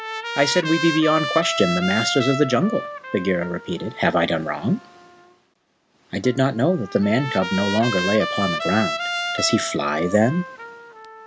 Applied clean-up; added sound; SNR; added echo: none; Trumpet; 7 dB; none.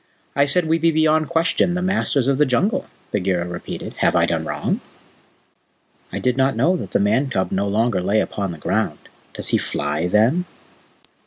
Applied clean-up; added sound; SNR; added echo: none; none; none; none.